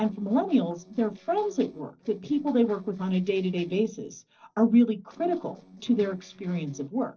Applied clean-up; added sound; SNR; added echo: neural separator model SepFormer DNS4.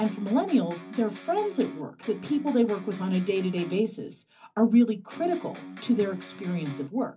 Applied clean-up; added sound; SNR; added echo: none; Electric guitar; 15 dB; reverberation time 0.3 s.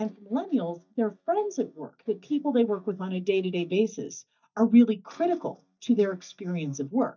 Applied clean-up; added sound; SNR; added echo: neural mask model DeepFilterNet 3.